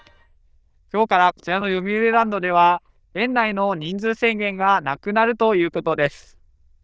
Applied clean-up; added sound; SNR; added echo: neural diffusion model UNIVERSE++.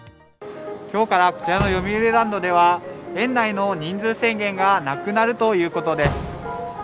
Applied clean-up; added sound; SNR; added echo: none; Slam; 14 dB; none.